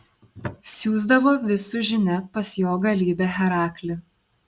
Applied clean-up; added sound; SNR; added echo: none; none; none; none.